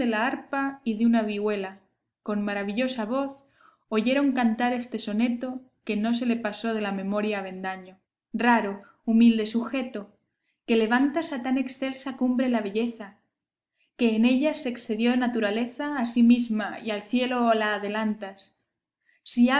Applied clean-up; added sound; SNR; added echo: none; none; none; none.